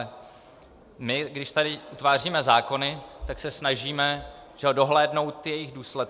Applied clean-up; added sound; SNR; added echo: none; none; none; none.